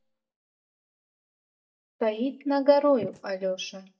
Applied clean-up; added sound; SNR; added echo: neural mask model DeepFilterNet 3.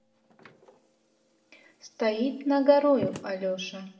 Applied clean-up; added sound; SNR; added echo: none; Slam; 19 dB; reverberation time 0.8 s.